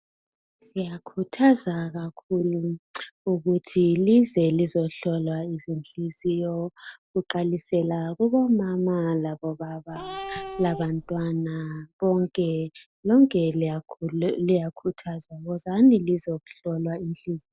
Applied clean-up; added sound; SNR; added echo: neural separator model SepFormer DNS4.